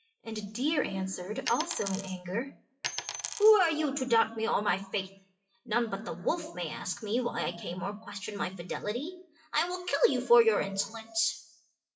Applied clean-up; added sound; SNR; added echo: classical method WPE with log-MMSE.